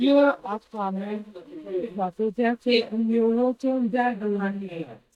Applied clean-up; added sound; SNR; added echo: neural mask model DeepFilterNet 3.